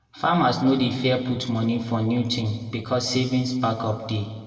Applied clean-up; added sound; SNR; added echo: none; none; none; reverberation time 1.4 s.